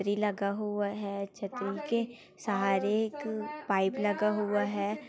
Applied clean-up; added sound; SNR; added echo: none; none; none; none.